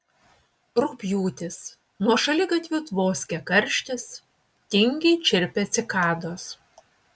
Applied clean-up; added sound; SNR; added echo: none; none; none; none.